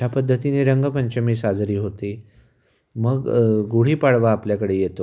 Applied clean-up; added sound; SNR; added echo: none; none; none; none.